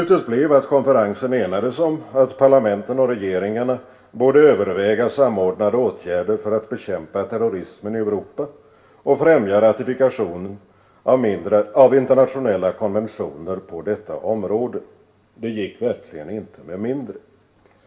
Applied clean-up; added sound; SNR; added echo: none; none; none; reverberation time 0.3 s.